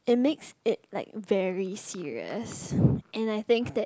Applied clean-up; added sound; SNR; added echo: none; none; none; none.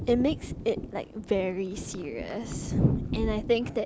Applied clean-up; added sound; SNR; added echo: none; Thunder; 8 dB; none.